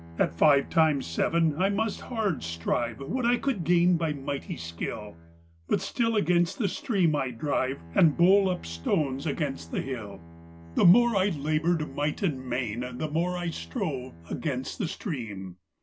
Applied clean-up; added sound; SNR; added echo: none; Bowed string instrument; 19 dB; none.